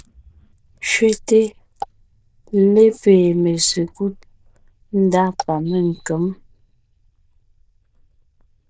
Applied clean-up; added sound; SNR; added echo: neural diffusion model UNIVERSE++.